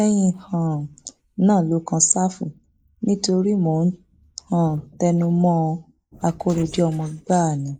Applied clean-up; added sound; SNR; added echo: neural mask model Resemble Enhance denoiser.